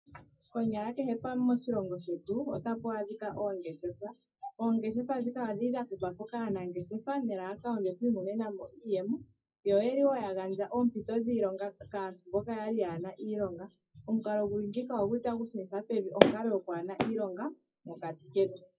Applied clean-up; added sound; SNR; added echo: classical method WPE with log-MMSE.